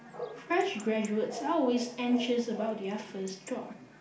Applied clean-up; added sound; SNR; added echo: none; Bark / Chatter / Chirp, tweet / Livestock, farm animals, working animals; 11 dB; reverberation time 0.4 s.